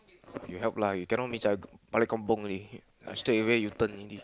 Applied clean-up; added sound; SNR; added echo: none; none; none; none.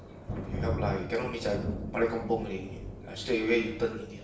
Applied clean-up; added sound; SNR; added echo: none; Thunder; 5 dB; reverberation time 0.6 s.